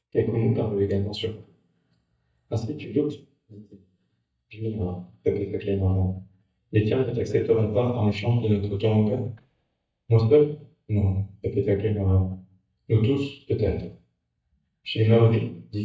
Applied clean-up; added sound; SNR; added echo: neural mask model DeepFilterNet 3.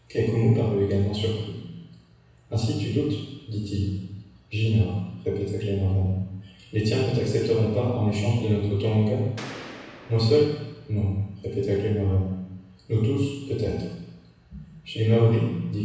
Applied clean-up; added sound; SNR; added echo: none; Gunshot, gunfire; 17 dB; reverberation time 1.1 s.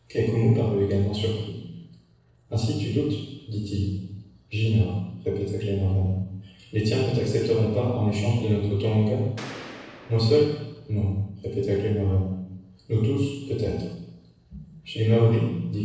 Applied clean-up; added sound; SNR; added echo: neural separator model SepFormer DNS4.